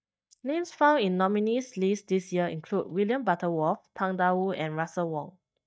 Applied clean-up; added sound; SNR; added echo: neural mask model DeepFilterNet 3.